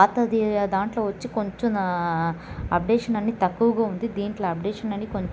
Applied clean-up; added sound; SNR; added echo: none; none; none; none.